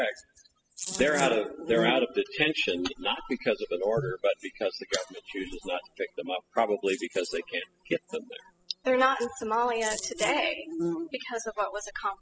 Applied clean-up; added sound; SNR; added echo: classical method spectral subtraction.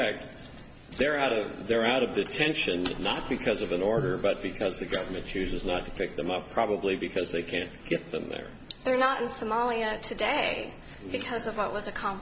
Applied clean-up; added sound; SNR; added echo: none; none; none; none.